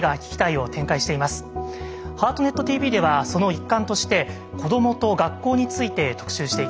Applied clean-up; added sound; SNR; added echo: none; none; none; none.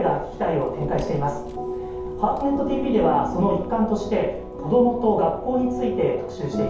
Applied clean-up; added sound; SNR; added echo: none; Vehicle; 16 dB; reverberation time 0.7 s.